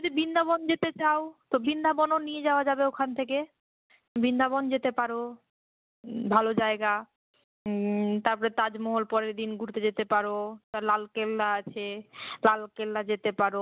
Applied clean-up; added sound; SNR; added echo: none; none; none; none.